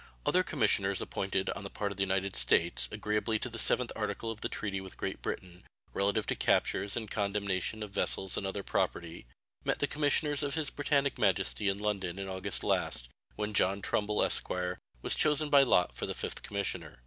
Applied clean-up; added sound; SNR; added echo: none; none; none; none.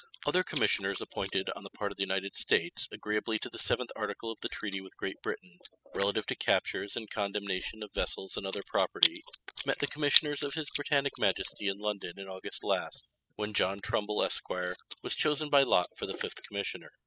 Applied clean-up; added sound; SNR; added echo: classical method spectral subtraction.